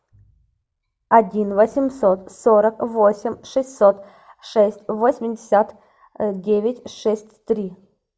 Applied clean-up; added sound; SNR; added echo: none; none; none; none.